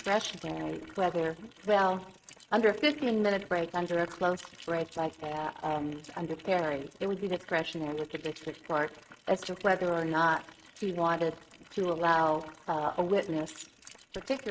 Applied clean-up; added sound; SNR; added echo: neural mask model RNNoise.